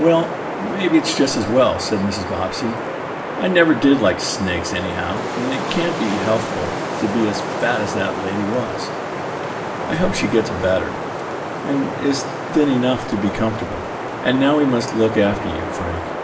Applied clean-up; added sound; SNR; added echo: none; Wind; 5 dB; reverberation time 0.8 s.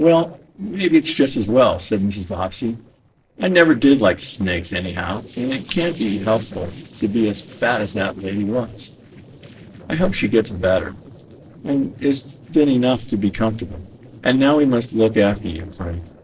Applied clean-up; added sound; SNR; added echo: neural separator model SepFormer DNS4.